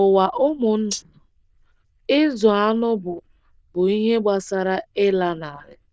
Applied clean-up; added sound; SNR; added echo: neural diffusion model UNIVERSE++.